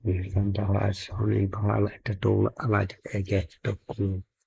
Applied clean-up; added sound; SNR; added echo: neural mask model Resemble Enhance denoiser.